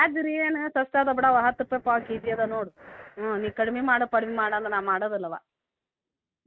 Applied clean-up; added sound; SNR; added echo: neural mask model RNNoise.